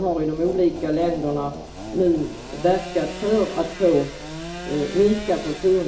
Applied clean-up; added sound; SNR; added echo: none; Sawing / Engine; 13 dB; reverberation time 0.4 s.